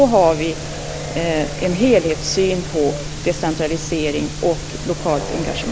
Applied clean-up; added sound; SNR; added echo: none; Brass instrument + Applause / Crowd / Cheering; 16 dB; none.